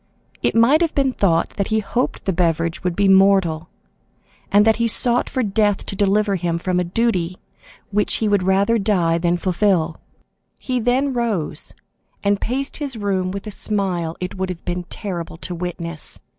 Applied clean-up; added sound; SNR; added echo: none; none; none; none.